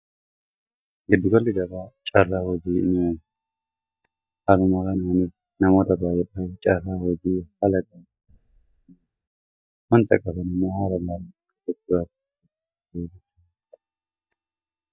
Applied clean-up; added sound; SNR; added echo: neural mask model DeepFilterNet 3.